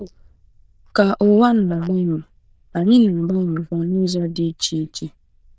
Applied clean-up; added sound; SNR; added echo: neural diffusion model UNIVERSE++.